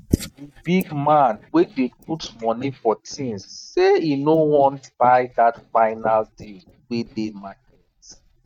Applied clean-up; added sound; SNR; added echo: neural mask model DeepFilterNet 3.